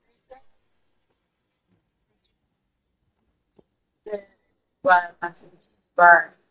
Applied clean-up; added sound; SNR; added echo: neural mask model DeepFilterNet 3.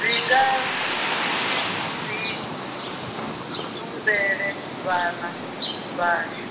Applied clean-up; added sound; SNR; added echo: none; Bird; 1 dB; reverberation time 0.9 s.